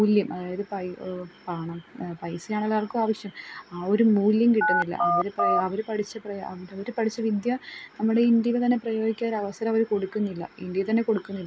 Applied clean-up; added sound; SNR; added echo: none; Telephone; -2 dB; none.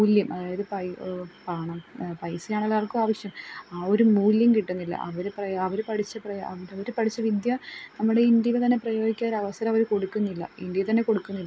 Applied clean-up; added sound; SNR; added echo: none; none; none; none.